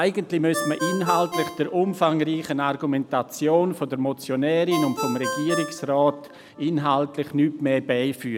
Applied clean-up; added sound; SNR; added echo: none; Ringtone; 11 dB; none.